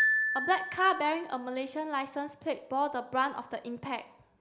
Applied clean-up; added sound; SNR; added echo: none; Piano; 4 dB; none.